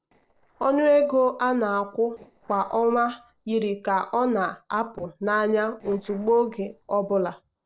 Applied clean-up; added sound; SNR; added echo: neural separator model SepFormer DNS4.